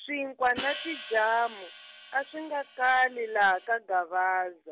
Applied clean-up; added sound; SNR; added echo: none; Hi-hat; 14 dB; none.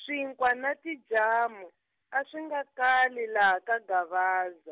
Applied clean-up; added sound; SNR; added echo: none; none; none; none.